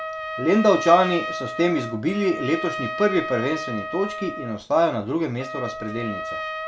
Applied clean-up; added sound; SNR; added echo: none; Trumpet; 8 dB; none.